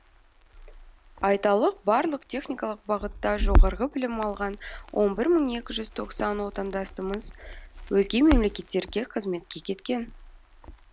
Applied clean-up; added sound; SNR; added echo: none; Crackle; 3 dB; none.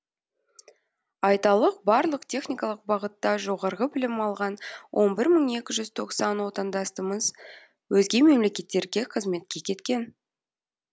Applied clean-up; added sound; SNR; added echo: none; none; none; none.